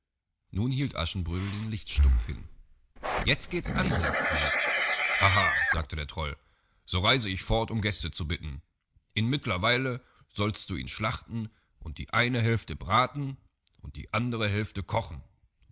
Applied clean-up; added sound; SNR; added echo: none; Livestock, farm animals, working animals + Breathing; -2 dB; none.